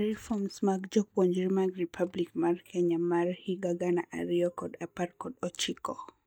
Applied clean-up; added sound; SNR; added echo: neural mask model DeepFilterNet 3.